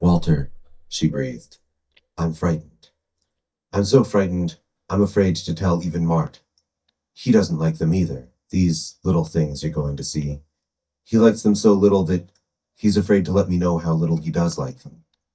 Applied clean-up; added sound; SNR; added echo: neural mask model DeepFilterNet 3.